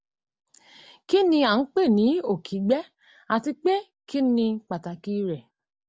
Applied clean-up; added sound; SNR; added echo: none; none; none; none.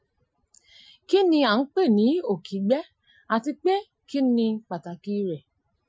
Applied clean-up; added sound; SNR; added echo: classical method Wiener filter.